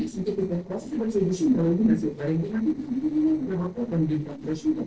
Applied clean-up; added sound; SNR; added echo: neural separator model SepFormer DNS4.